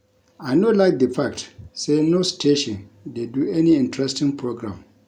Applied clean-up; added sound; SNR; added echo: none; none; none; none.